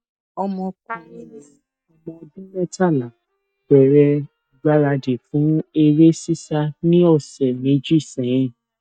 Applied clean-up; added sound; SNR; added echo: neural mask model DeepFilterNet 3.